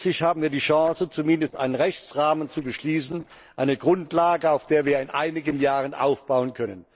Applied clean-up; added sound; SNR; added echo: neural separator model SepFormer DNS4.